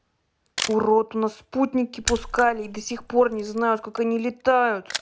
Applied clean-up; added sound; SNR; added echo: none; Raindrop / Splash, splatter + Camera; 13 dB; none.